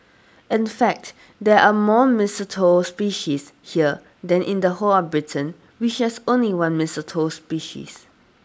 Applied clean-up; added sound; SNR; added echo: none; none; none; none.